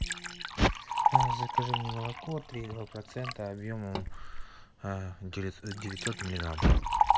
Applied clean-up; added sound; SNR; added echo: none; Liquid; 0 dB; none.